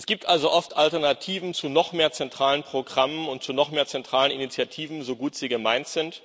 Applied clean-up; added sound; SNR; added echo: none; none; none; none.